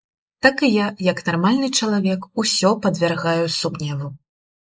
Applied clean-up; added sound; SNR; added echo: neural mask model Resemble Enhance denoiser.